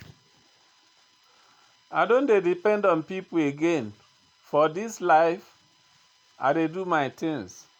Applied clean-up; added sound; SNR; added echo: none; none; none; none.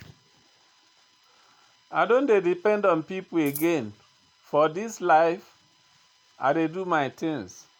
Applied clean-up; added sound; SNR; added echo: none; Scissors; 11 dB; none.